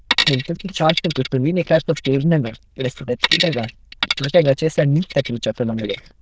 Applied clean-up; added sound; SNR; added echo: neural diffusion model UNIVERSE++.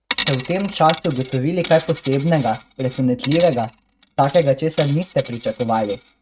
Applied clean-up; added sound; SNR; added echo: neural mask model RNNoise.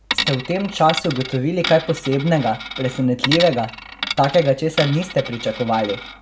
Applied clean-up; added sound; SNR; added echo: none; Coin (dropping); 9 dB; none.